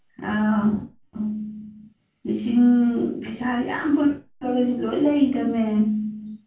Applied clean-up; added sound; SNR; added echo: none; none; none; reverberation time 0.2 s.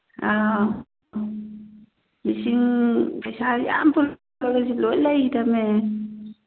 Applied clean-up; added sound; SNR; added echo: none; none; none; none.